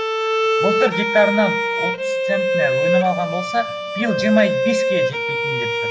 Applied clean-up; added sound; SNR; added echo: none; Bowed string instrument; -2 dB; reverberation time 1.0 s.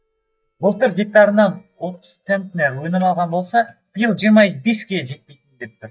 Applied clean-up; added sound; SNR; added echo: neural mask model DeepFilterNet 3.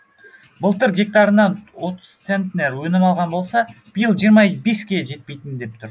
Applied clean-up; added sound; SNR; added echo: none; none; none; none.